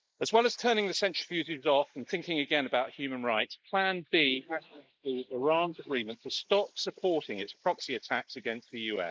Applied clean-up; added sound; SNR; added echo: neural mask model Resemble Enhance denoiser.